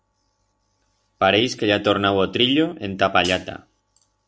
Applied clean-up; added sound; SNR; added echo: none; Hi-hat; 18 dB; none.